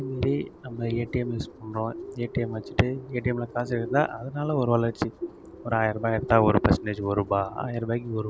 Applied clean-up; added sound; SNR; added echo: none; Bird; 13 dB; none.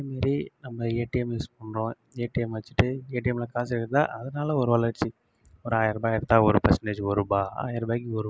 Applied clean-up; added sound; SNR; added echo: none; none; none; none.